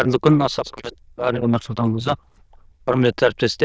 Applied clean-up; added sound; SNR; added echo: neural diffusion model UNIVERSE++.